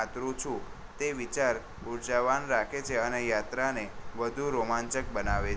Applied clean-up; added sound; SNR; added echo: none; none; none; none.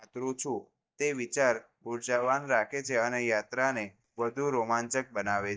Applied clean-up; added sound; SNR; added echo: neural mask model DeepFilterNet 3.